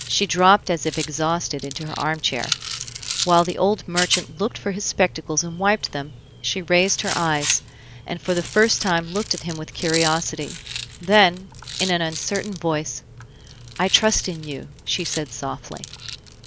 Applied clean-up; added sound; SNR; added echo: none; Rattle; 10 dB; none.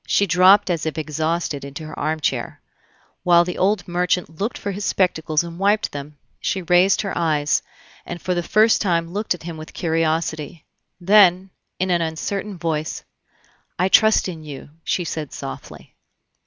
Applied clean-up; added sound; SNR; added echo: none; none; none; none.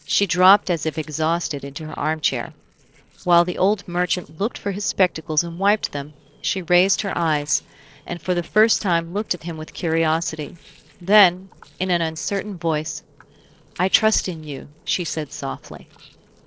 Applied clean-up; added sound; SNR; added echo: neural separator model SepFormer DNS4.